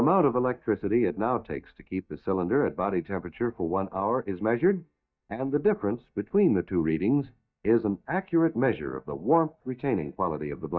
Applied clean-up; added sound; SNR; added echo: neural mask model DeepFilterNet 3.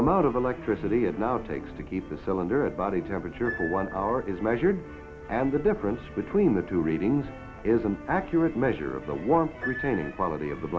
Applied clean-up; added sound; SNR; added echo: none; Piano; 19 dB; none.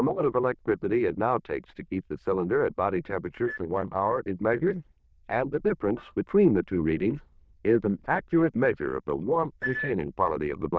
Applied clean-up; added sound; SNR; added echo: neural diffusion model UNIVERSE++.